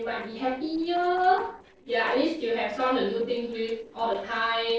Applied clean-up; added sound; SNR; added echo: neural separator model SepFormer DNS4.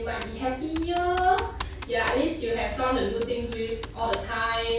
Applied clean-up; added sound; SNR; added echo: none; Computer keyboard; 15 dB; reverberation time 0.2 s.